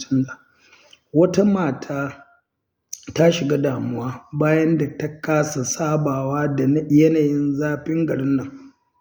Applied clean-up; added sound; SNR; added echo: none; none; none; none.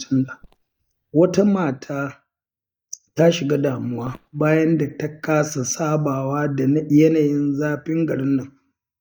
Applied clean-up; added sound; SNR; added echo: neural mask model DeepFilterNet 3.